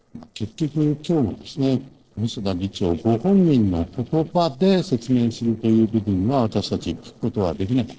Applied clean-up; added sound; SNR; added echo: neural separator model SepFormer DNS4.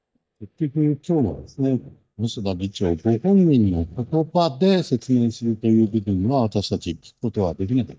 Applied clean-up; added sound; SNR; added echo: neural mask model DeepFilterNet 3.